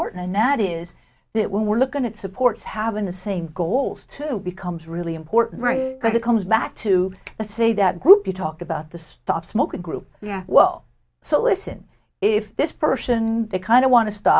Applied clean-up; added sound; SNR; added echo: none; Wind instrument, woodwind instrument; 5 dB; none.